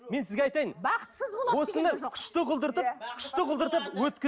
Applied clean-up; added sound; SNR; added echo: none; none; none; none.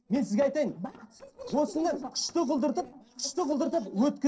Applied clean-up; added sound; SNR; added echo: neural separator model SepFormer DNS4.